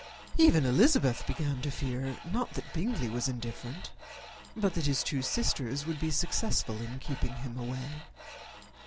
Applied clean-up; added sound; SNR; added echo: none; Tools; 18 dB; none.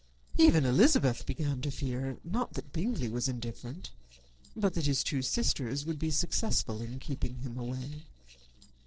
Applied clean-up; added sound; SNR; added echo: neural separator model SepFormer DNS4.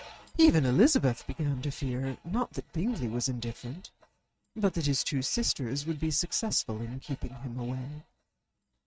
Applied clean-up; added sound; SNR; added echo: neural mask model RNNoise.